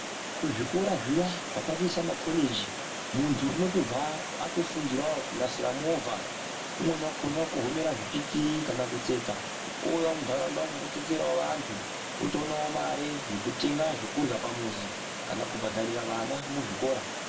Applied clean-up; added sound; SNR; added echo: none; Water; 5 dB; reverberation time 0.2 s.